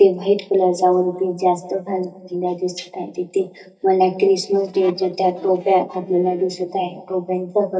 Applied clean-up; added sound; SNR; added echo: neural mask model DeepFilterNet 3.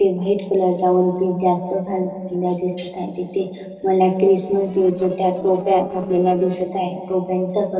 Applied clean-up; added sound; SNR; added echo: neural separator model SepFormer DNS4.